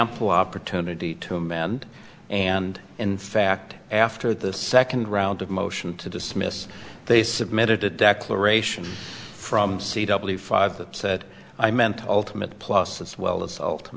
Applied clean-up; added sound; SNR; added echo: none; none; none; none.